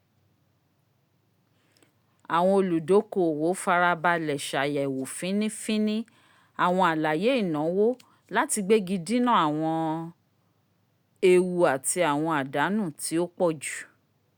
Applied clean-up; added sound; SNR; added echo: none; none; none; none.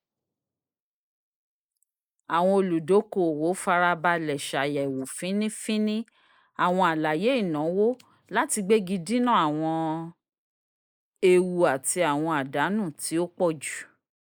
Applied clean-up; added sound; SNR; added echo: neural mask model Resemble Enhance denoiser.